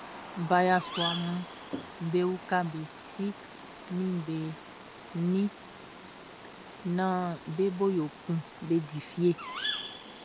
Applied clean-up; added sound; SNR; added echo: none; Bird vocalization, bird call, bird song; 11 dB; none.